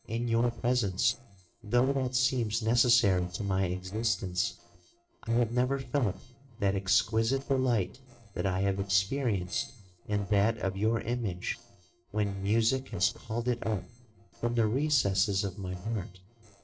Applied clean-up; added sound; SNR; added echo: neural separator model SepFormer DNS4.